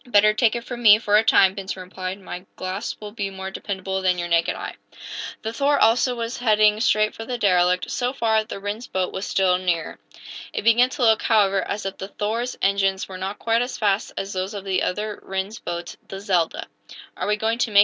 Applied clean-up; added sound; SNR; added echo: none; none; none; none.